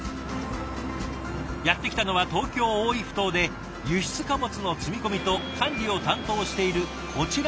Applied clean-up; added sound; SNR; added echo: none; none; none; none.